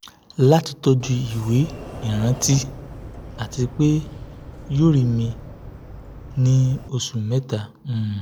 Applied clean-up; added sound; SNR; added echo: none; Sliding door; 16 dB; none.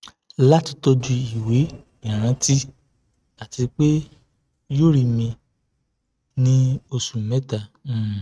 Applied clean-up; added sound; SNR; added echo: neural mask model RNNoise.